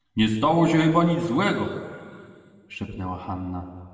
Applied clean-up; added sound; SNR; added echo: none; none; none; reverberation time 1.9 s.